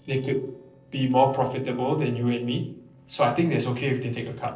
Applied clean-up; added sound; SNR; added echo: neural separator model SepFormer DNS4.